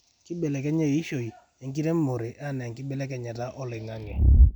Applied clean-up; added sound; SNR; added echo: none; none; none; none.